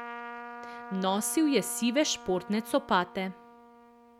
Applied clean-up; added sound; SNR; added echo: none; Trumpet; 14 dB; none.